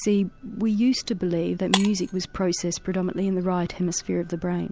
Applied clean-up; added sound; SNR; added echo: none; Shatter; 12 dB; none.